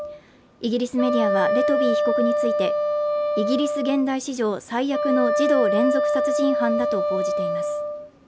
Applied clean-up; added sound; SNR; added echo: none; Wind instrument, woodwind instrument; -2 dB; none.